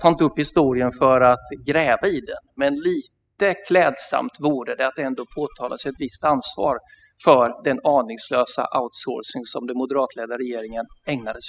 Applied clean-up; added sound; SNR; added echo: classical method spectral subtraction.